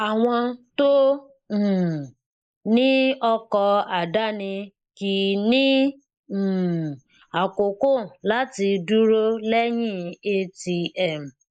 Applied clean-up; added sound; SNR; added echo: neural mask model Resemble Enhance denoiser.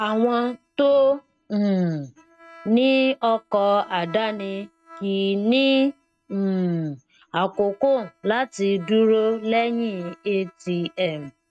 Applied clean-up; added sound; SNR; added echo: neural mask model RNNoise.